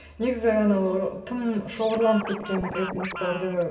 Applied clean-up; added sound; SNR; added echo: none; Scratching (performance technique); 10 dB; reverberation time 2.0 s.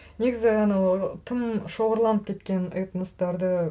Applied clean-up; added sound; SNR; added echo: none; none; none; none.